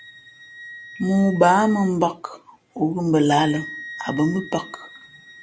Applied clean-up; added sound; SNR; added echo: none; Wind instrument, woodwind instrument; 17 dB; none.